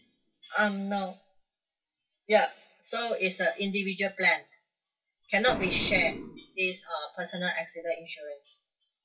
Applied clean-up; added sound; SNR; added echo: classical method WPE with log-MMSE.